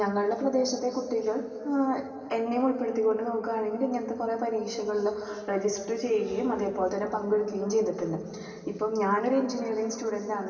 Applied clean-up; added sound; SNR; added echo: none; none; none; reverberation time 2.9 s.